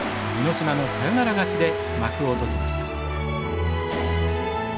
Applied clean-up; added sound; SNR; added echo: none; Mechanisms; 12 dB; none.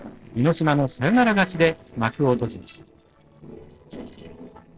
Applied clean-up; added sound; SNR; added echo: neural separator model SepFormer DNS4.